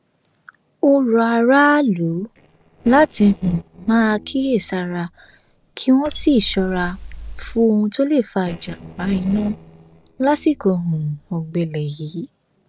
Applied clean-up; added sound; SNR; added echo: neural separator model SepFormer DNS4.